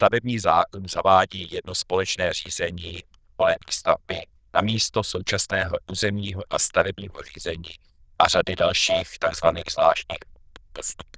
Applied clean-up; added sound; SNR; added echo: neural diffusion model UNIVERSE++.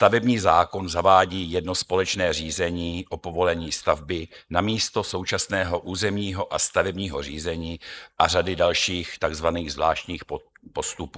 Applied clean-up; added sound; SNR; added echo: neural mask model Resemble Enhance denoiser.